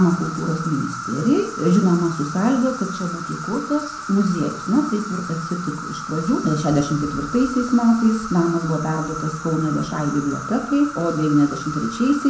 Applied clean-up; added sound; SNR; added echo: none; Insect; 10 dB; reverberation time 0.6 s.